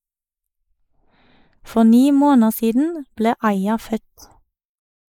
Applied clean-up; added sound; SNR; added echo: neural mask model Resemble Enhance denoiser.